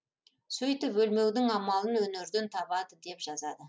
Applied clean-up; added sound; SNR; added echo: none; none; none; none.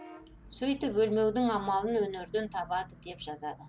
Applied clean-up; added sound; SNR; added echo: none; Bus / Vehicle horn, car horn, honking; 18 dB; none.